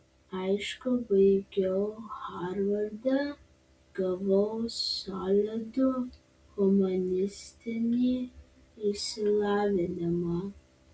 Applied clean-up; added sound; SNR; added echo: none; none; none; none.